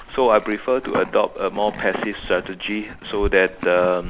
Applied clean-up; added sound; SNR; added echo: none; Livestock, farm animals, working animals; 13 dB; none.